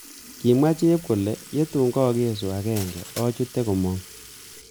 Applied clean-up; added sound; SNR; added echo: none; Glass + Sink (filling or washing) / Liquid; 18 dB; none.